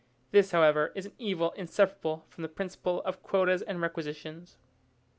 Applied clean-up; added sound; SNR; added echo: none; none; none; none.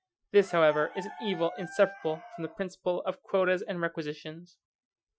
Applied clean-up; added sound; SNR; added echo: classical method Wiener filter.